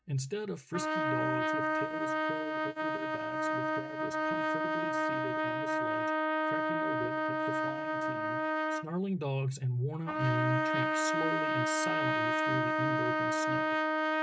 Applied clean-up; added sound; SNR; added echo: neural mask model RNNoise.